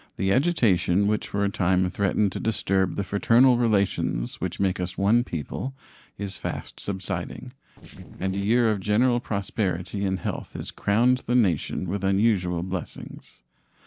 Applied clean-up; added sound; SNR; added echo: neural separator model SepFormer DNS4.